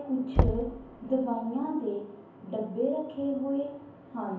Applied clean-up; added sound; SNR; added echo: none; Knock / Wood; 0 dB; reverberation time 0.7 s.